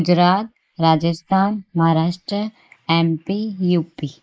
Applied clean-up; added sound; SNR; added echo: neural mask model Resemble Enhance denoiser.